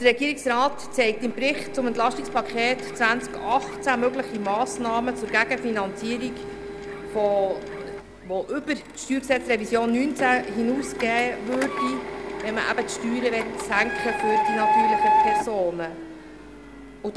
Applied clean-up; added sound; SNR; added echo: none; Printer; 4 dB; none.